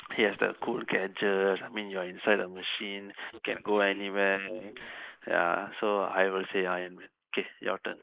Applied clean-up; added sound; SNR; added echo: neural mask model Resemble Enhance denoiser.